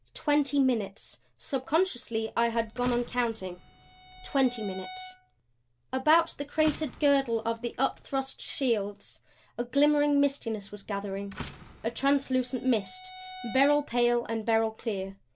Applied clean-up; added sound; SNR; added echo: none; Bowed string instrument + Slam; 16 dB; none.